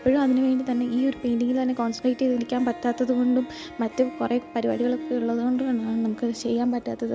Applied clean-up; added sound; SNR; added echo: none; Harp; 16 dB; none.